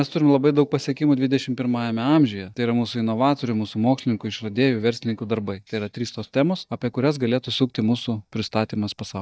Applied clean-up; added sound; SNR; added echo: neural mask model DeepFilterNet 3.